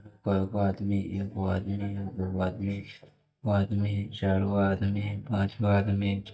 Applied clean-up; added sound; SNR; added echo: neural mask model DeepFilterNet 3.